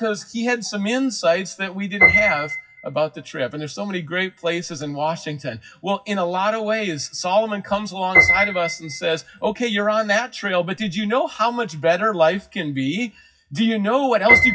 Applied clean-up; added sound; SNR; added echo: classical method WPE with log-MMSE.